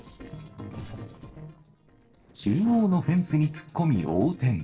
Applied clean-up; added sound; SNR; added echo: neural separator model SepFormer DNS4.